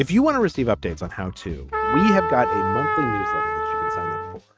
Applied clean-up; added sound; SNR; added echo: neural mask model RNNoise.